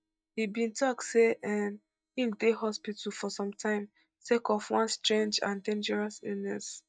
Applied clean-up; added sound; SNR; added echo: neural mask model DeepFilterNet 3.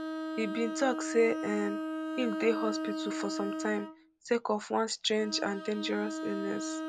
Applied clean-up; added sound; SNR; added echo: none; Bowed string instrument; 4 dB; none.